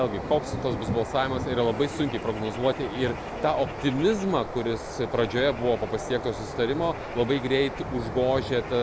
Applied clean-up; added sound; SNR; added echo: none; Thunder / Wind + Bird; 8 dB; none.